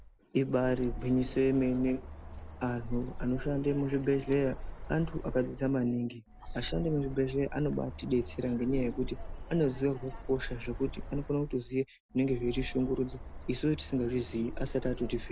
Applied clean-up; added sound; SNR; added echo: none; Bird; 9 dB; none.